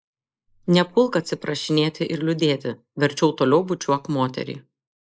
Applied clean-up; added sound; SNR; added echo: neural mask model Resemble Enhance denoiser.